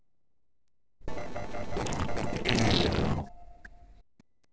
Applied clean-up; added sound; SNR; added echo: neural separator model SepFormer DNS4.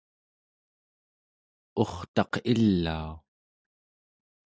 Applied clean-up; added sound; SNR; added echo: none; none; none; none.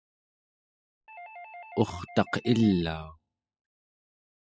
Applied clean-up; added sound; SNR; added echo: classical method spectral subtraction.